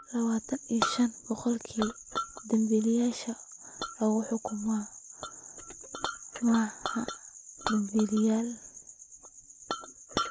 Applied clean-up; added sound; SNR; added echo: none; Chink, clink; 9 dB; none.